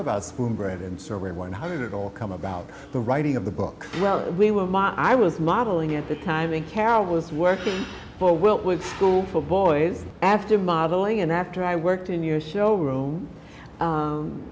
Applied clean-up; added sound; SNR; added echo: none; none; none; none.